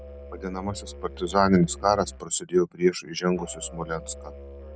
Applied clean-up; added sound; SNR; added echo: none; Musical instrument; 16 dB; none.